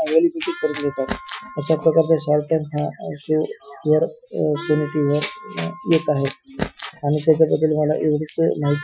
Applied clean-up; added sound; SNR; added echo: classical method Wiener filter.